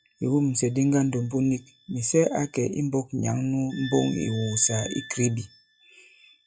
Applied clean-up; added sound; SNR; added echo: classical method log-MMSE.